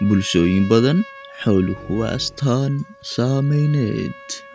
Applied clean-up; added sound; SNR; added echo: none; Dog + Trumpet; 19 dB; none.